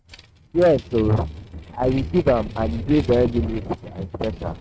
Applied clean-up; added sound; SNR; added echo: neural mask model RNNoise.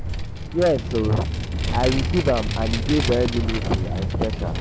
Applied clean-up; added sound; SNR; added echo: none; Vehicle; 1 dB; none.